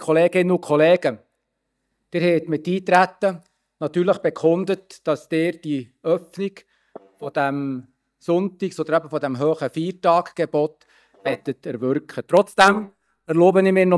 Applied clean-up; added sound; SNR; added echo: neural mask model DeepFilterNet 3.